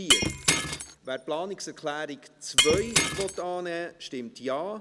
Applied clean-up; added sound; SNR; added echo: none; Shatter; -3 dB; none.